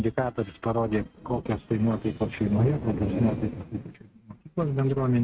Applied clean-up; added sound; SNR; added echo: neural mask model RNNoise.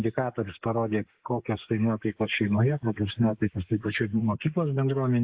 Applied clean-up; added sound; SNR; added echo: neural mask model Resemble Enhance denoiser.